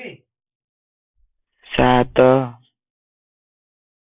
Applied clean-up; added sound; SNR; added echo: neural mask model Resemble Enhance denoiser.